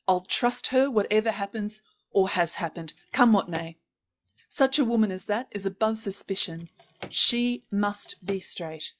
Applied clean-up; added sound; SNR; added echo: classical method log-MMSE.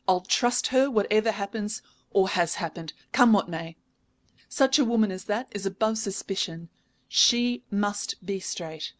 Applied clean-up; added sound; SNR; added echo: none; none; none; none.